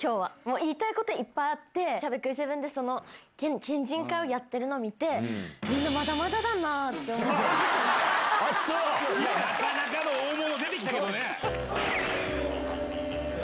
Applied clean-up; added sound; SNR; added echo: none; none; none; none.